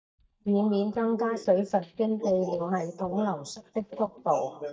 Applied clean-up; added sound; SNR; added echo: neural mask model DeepFilterNet 3.